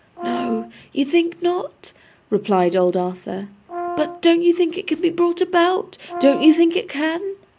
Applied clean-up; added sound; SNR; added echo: none; Brass instrument; 11 dB; none.